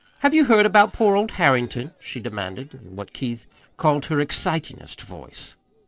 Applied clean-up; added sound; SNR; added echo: neural separator model SepFormer DNS4.